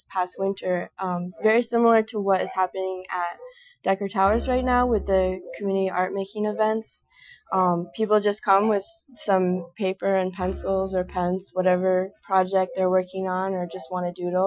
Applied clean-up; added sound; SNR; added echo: classical method Wiener filter.